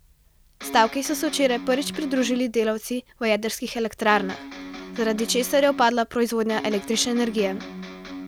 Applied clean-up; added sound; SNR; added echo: none; Electric guitar; 12 dB; none.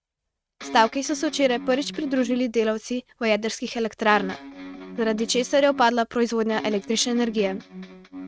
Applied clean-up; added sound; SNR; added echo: neural mask model RNNoise.